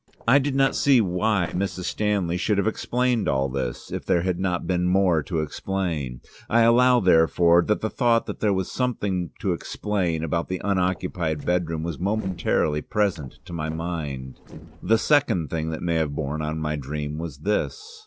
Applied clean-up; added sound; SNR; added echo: neural separator model SepFormer DNS4.